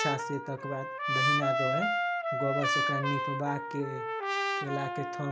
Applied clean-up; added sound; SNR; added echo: none; Trumpet; -4 dB; none.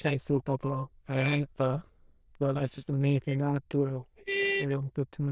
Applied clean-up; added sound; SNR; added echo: neural diffusion model UNIVERSE++.